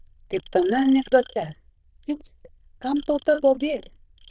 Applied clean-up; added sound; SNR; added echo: neural diffusion model UNIVERSE++.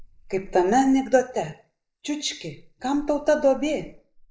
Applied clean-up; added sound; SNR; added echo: neural mask model Resemble Enhance denoiser.